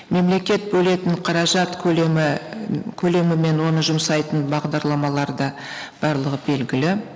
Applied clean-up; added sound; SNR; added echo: none; none; none; none.